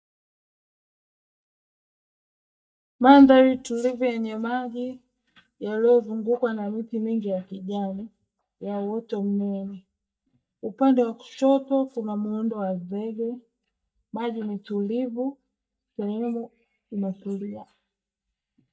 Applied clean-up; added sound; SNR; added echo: neural mask model DeepFilterNet 3.